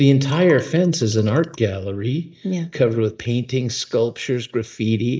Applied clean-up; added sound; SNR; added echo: neural mask model DeepFilterNet 3.